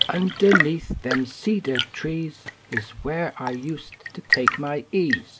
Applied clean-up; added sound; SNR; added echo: none; Tap / Fill (with liquid) / Trickle, dribble / Chirp, tweet / Engine; 2 dB; none.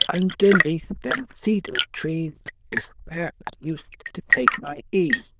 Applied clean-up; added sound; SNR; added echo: neural diffusion model UNIVERSE++.